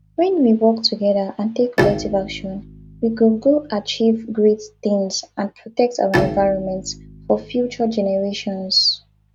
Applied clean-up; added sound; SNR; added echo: none; Bowed string instrument; 10 dB; none.